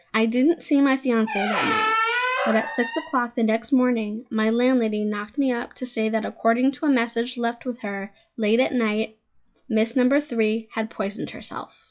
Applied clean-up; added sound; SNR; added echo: classical method log-MMSE.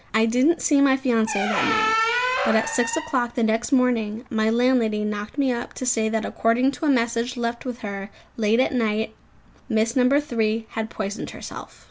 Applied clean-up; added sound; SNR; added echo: none; Squeak; 3 dB; none.